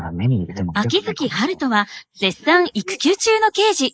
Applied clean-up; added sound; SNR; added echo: neural mask model Resemble Enhance denoiser.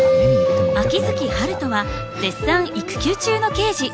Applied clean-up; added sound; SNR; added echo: none; Mallet percussion; 1 dB; none.